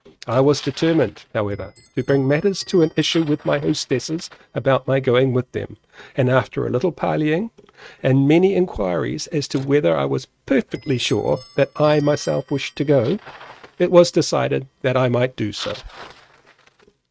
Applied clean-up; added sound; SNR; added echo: neural mask model RNNoise.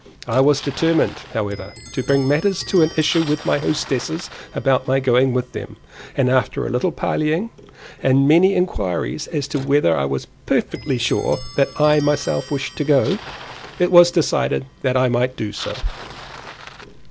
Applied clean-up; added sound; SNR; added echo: none; Clock + Bicycle; 18 dB; none.